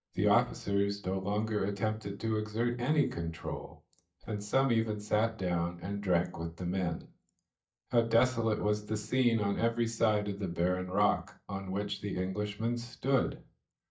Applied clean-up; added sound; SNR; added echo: neural mask model DeepFilterNet 3.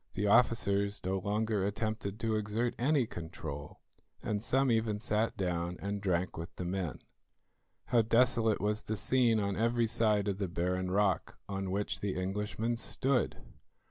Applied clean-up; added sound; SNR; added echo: none; none; none; none.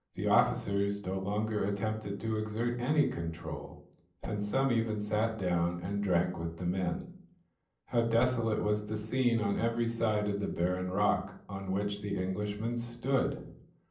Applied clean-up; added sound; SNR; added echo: neural separator model SepFormer DNS4.